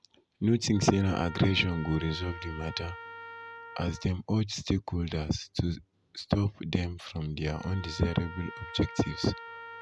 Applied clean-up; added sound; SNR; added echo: none; Trumpet; 16 dB; none.